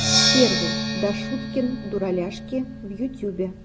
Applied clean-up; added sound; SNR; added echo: none; Percussion; -1 dB; none.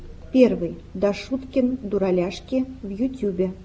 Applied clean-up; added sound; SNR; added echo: none; none; none; none.